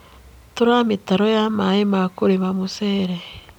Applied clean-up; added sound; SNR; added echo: none; none; none; none.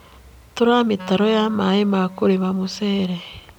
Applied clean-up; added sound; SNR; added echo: none; Wind instrument, woodwind instrument; 19 dB; none.